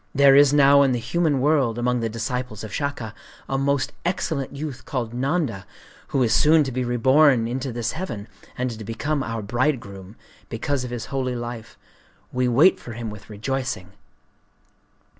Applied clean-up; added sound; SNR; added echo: none; none; none; none.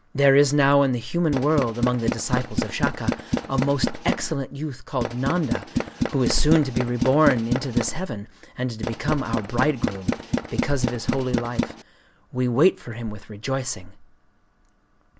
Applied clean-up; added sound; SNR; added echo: none; Tools; 3 dB; none.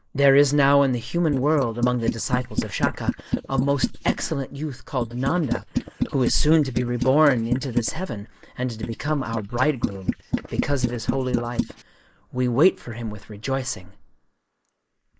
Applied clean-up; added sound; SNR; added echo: neural mask model Resemble Enhance denoiser.